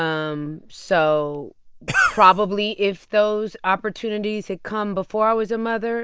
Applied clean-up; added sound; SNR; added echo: neural mask model DeepFilterNet 3.